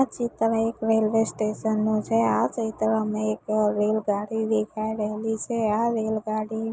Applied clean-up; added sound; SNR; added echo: none; none; none; none.